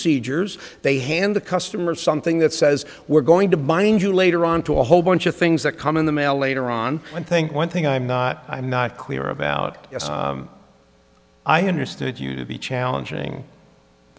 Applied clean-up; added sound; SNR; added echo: none; none; none; none.